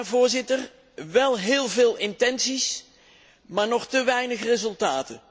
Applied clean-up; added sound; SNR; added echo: none; none; none; none.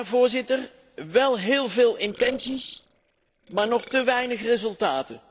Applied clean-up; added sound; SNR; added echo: neural separator model SepFormer DNS4.